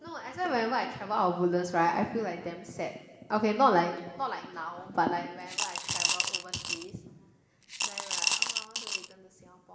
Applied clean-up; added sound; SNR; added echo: none; Coin (dropping) / Glass; 1 dB; reverberation time 1.2 s.